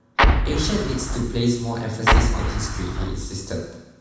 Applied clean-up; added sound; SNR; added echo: none; Explosion; -4 dB; reverberation time 1.1 s.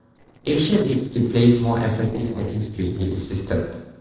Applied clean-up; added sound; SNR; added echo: neural separator model SepFormer DNS4.